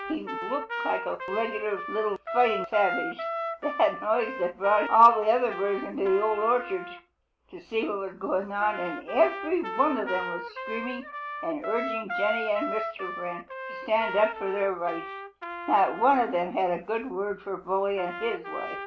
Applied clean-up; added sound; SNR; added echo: none; Trumpet; 8 dB; none.